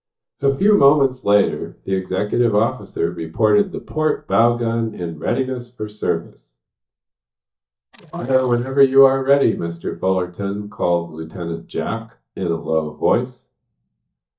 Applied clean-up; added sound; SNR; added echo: neural mask model DeepFilterNet 3.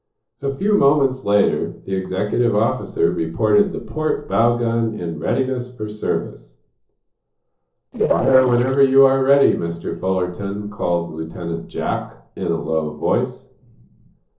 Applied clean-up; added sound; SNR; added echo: neural separator model SepFormer DNS4.